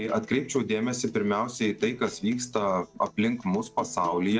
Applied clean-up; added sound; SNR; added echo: neural separator model SepFormer DNS4.